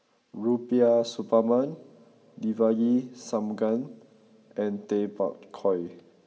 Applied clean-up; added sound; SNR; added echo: none; none; none; reverberation time 1.3 s.